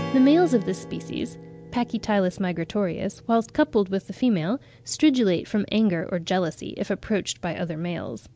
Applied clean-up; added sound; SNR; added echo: none; Strum; 17 dB; none.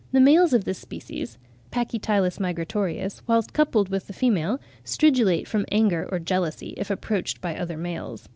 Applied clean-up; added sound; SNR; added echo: none; none; none; none.